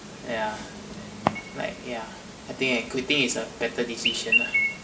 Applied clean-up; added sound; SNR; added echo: none; Chirp, tweet; 0 dB; reverberation time 0.2 s.